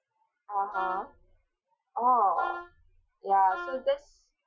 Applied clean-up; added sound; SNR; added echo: classical method Wiener filter.